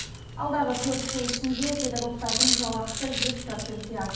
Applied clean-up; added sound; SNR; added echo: none; Rattle; 0 dB; reverberation time 0.9 s.